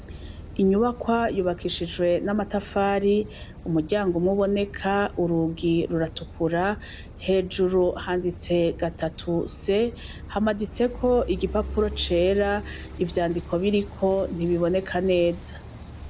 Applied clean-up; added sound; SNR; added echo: none; Car passing by / Idling / Accelerating, revving, vroom; 14 dB; none.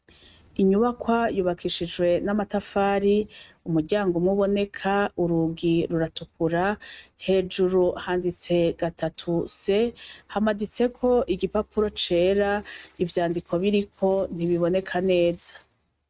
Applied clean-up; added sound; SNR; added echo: neural mask model RNNoise.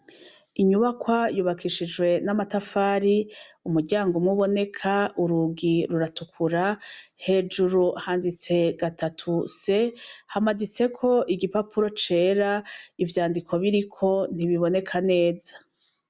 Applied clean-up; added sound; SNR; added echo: none; none; none; none.